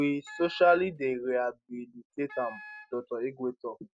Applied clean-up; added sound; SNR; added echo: none; Wind instrument, woodwind instrument; 18 dB; none.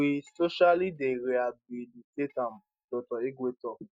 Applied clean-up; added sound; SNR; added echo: neural mask model DeepFilterNet 3.